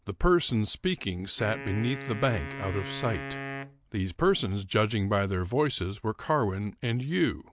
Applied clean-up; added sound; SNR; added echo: none; Wind instrument, woodwind instrument; 11 dB; none.